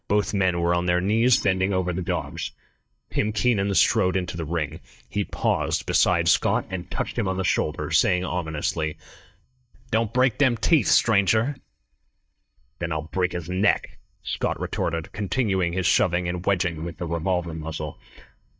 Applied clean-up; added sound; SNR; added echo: neural mask model DeepFilterNet 3.